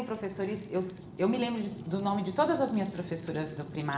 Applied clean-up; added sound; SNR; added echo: none; Fire; 14 dB; reverberation time 1.1 s.